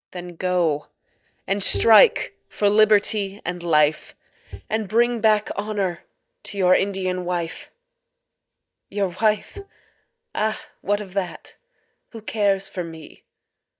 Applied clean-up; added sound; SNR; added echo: neural mask model DeepFilterNet 3.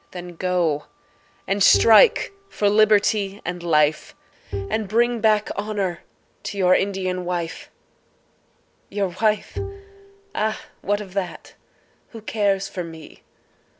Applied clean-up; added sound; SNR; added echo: none; Bowed string instrument; 11 dB; none.